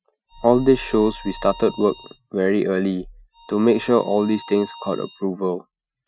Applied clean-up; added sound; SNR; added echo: classical method Wiener filter.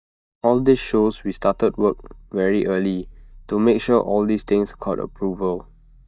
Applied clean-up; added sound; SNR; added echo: neural mask model DeepFilterNet 3.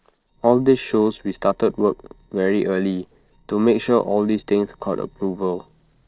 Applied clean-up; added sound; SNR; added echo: neural separator model SepFormer DNS4.